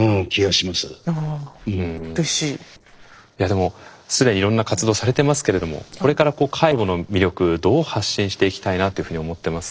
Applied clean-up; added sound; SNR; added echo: neural separator model SepFormer DNS4.